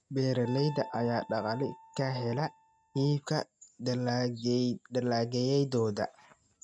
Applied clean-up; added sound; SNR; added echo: neural mask model RNNoise.